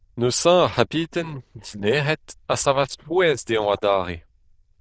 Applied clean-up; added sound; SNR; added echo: neural diffusion model UNIVERSE++.